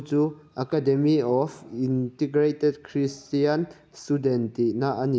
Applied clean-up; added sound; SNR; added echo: none; none; none; none.